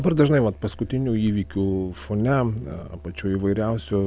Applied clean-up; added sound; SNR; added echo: none; Musical instrument; 20 dB; none.